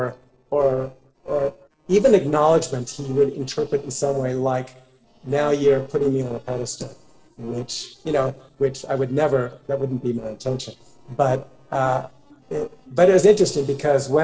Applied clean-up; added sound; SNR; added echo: neural separator model SepFormer DNS4.